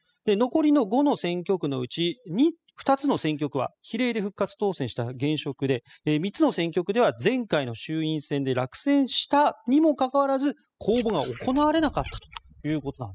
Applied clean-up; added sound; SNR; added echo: classical method spectral subtraction.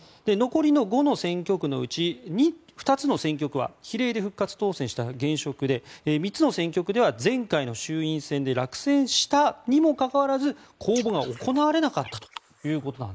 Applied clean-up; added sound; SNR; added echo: neural mask model Resemble Enhance denoiser.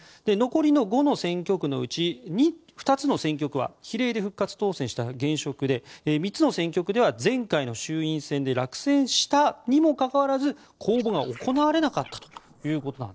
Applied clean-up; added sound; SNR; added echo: neural separator model SepFormer DNS4.